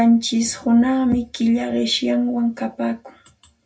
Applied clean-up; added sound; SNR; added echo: none; none; none; reverberation time 0.2 s.